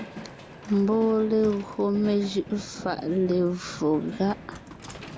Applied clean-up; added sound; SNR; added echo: none; Train; 14 dB; none.